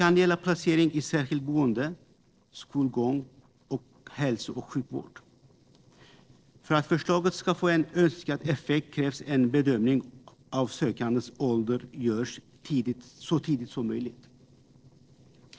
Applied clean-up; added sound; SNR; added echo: neural separator model SepFormer DNS4.